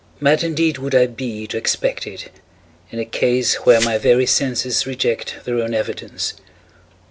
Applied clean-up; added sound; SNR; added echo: none; Glass; 11 dB; none.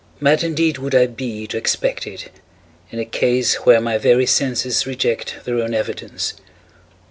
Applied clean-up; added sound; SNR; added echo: none; none; none; none.